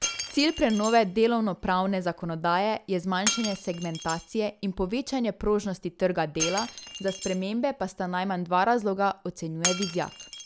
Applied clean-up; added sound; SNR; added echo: none; Shatter; 6 dB; none.